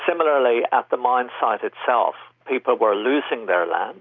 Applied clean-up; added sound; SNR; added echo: none; none; none; none.